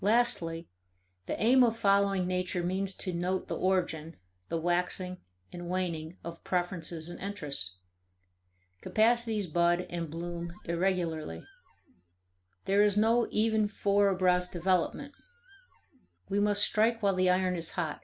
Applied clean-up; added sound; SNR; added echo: none; Squeak; 17 dB; none.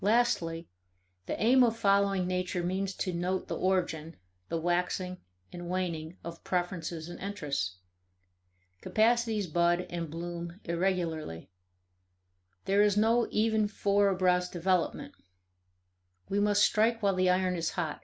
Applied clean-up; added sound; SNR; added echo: none; none; none; none.